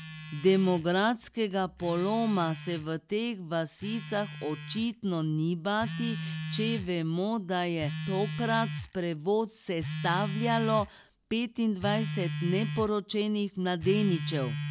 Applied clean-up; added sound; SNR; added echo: none; Telephone; 8 dB; none.